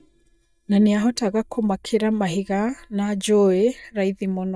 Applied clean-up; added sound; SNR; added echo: neural mask model DeepFilterNet 3.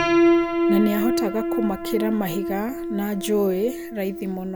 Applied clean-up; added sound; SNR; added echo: none; Piano; -1 dB; none.